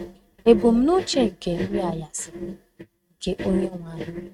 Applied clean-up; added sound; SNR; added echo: neural mask model RNNoise.